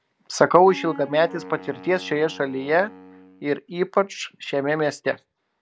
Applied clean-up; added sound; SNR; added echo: none; Wind instrument, woodwind instrument; 18 dB; none.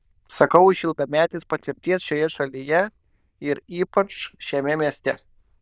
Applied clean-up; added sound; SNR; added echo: neural diffusion model UNIVERSE++.